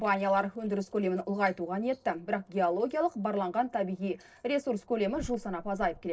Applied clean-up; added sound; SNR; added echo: neural separator model SepFormer DNS4.